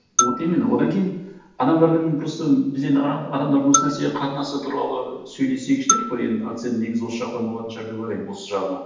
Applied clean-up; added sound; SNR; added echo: none; Marimba, xylophone; 6 dB; reverberation time 0.9 s.